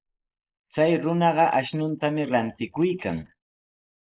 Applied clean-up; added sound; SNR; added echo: neural mask model Resemble Enhance denoiser.